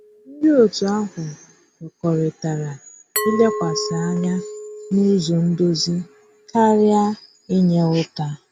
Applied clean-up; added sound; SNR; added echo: none; Glass; 13 dB; none.